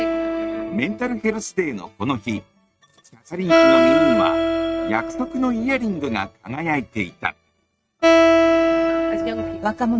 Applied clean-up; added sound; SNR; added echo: neural mask model RNNoise.